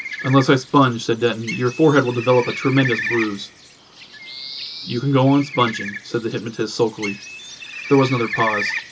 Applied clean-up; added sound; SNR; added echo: none; Bird; 11 dB; reverberation time 0.2 s.